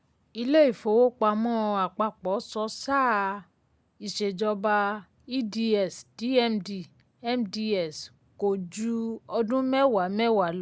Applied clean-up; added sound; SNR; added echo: none; none; none; none.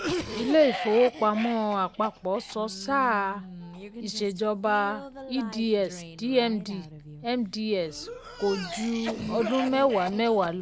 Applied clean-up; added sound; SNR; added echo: none; Cough; 11 dB; none.